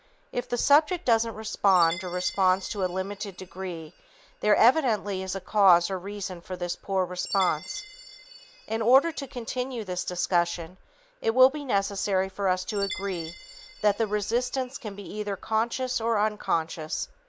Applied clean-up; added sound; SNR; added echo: none; Chime; 19 dB; none.